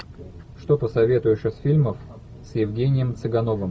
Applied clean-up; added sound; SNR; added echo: none; none; none; none.